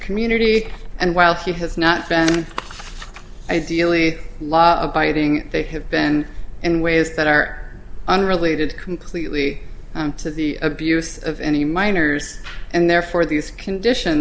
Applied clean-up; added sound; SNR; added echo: none; none; none; none.